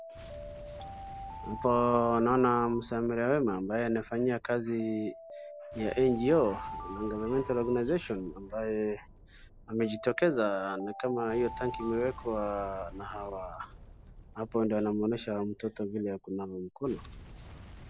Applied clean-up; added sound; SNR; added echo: none; Boom + Alarm; 14 dB; none.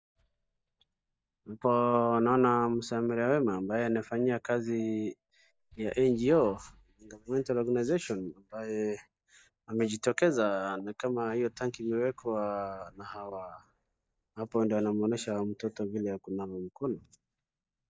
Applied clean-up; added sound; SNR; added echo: neural mask model DeepFilterNet 3.